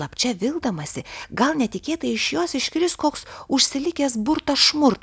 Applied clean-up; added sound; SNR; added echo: none; none; none; none.